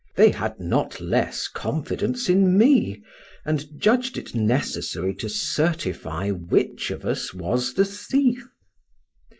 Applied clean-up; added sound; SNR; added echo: neural mask model Resemble Enhance denoiser.